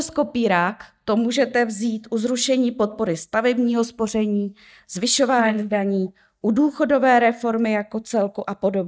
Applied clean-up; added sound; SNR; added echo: neural mask model DeepFilterNet 3.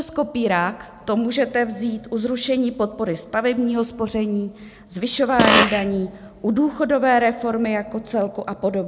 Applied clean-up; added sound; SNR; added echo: none; Fart; -1 dB; none.